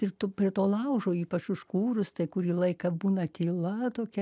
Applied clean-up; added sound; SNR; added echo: none; none; none; none.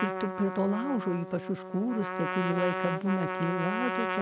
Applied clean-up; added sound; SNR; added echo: none; Trumpet; 3 dB; none.